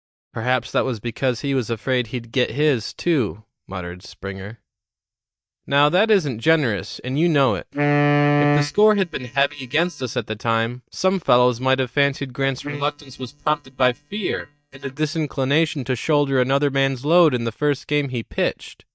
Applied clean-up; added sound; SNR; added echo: neural mask model DeepFilterNet 3.